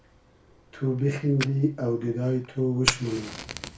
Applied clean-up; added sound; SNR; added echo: none; Fire; 9 dB; reverberation time 0.3 s.